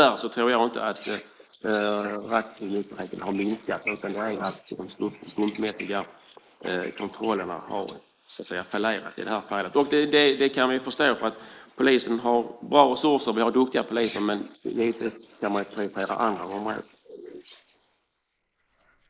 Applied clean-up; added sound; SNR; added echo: neural mask model Resemble Enhance denoiser.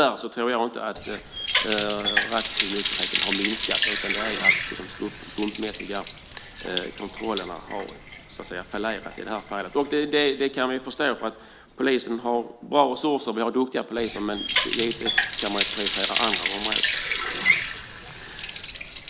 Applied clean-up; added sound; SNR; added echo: none; Water tap, faucet; 1 dB; none.